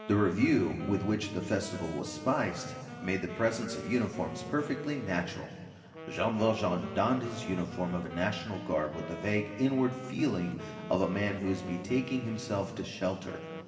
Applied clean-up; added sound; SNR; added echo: none; Wind instrument, woodwind instrument; 13 dB; reverberation time 2.2 s.